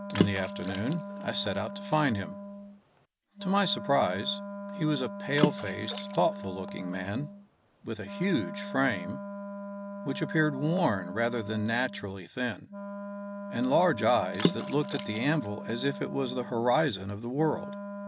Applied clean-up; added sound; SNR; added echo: none; Water / Splash, splatter + Wind instrument, woodwind instrument; 6 dB; none.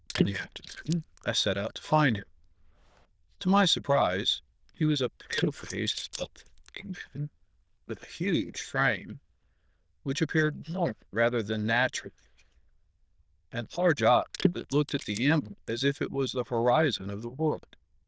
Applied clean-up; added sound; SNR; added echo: neural diffusion model UNIVERSE++.